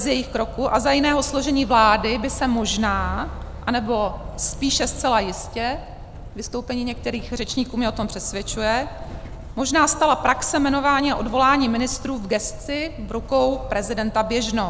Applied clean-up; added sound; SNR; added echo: none; Motor vehicle (road); 12 dB; none.